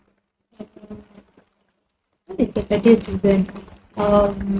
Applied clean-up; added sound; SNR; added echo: neural mask model RNNoise.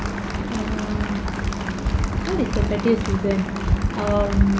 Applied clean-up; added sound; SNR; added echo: none; Applause; 12 dB; none.